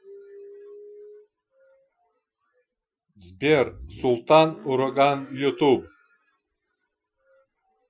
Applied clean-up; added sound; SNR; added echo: classical method Wiener filter.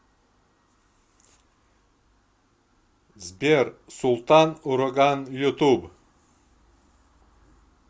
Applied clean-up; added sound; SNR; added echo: none; none; none; none.